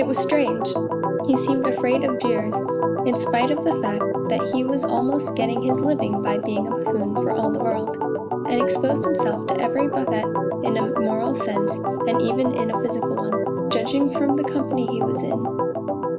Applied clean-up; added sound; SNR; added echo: none; Organ; -2 dB; none.